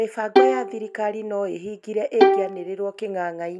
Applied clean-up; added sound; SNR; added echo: none; Bowed string instrument; -4 dB; none.